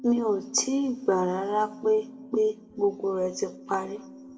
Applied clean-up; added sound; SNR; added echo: none; Keyboard (musical); 17 dB; reverberation time 0.8 s.